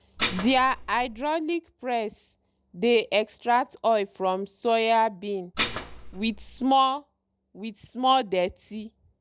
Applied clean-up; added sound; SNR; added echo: none; Dishes, pots, and pans; 5 dB; none.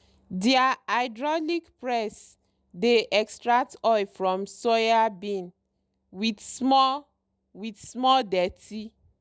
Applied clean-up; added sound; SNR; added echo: none; none; none; none.